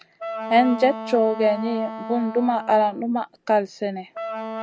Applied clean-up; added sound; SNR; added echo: none; Wind instrument, woodwind instrument; 11 dB; none.